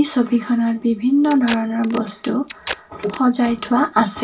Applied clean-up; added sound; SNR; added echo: none; Packing tape, duct tape; 15 dB; reverberation time 0.2 s.